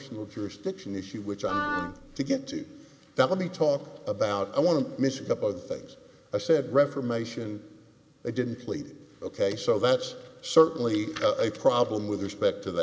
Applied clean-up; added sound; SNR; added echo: none; Wind instrument, woodwind instrument; 5 dB; none.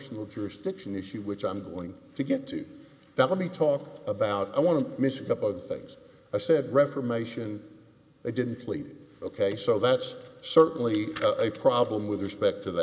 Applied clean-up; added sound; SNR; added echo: none; none; none; none.